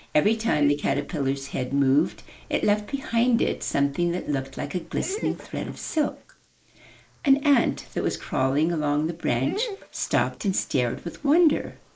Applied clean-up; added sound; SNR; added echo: neural mask model Resemble Enhance denoiser.